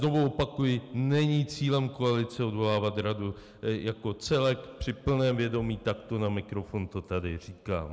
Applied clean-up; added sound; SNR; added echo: none; none; none; none.